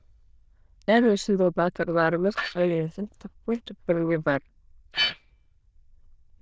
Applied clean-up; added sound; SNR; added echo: neural diffusion model UNIVERSE++.